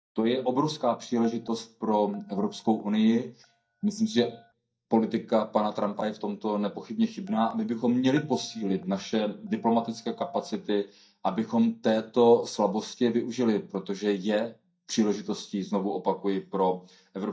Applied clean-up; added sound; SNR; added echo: neural mask model DeepFilterNet 3.